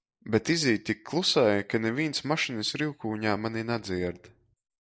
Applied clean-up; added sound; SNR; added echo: neural mask model Resemble Enhance denoiser.